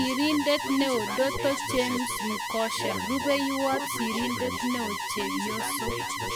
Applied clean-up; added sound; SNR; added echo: none; Alarm; 2 dB; none.